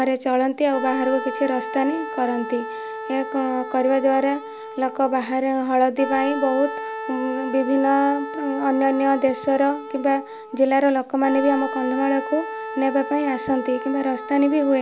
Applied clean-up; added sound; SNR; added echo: none; Wind instrument, woodwind instrument; 10 dB; none.